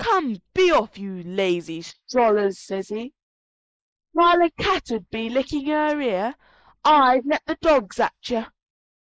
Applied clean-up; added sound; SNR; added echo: neural mask model Resemble Enhance denoiser.